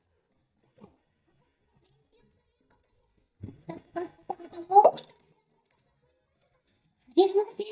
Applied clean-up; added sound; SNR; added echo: neural mask model DeepFilterNet 3.